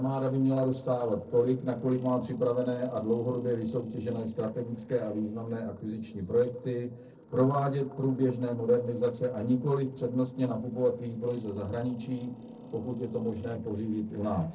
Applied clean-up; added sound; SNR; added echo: neural separator model SepFormer DNS4.